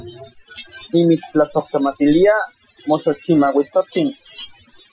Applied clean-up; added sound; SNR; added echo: classical method Wiener filter.